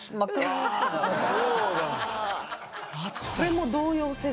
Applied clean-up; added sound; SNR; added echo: none; none; none; none.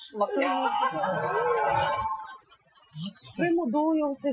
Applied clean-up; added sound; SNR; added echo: classical method Wiener filter.